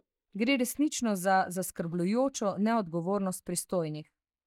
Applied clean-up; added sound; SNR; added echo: neural mask model DeepFilterNet 3.